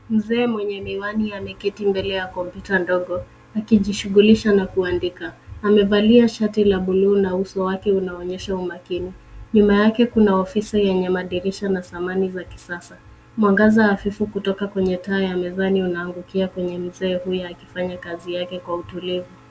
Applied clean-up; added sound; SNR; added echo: none; none; none; none.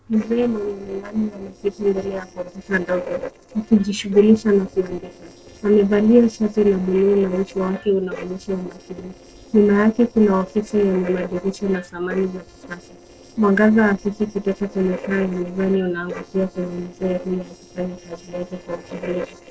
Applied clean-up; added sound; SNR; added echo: neural separator model SepFormer DNS4.